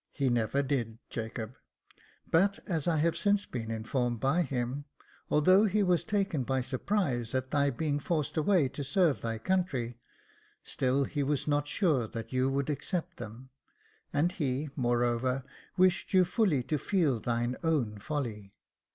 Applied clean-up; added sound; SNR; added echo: none; none; none; none.